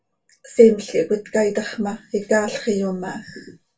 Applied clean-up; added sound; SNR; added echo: none; none; none; reverberation time 0.2 s.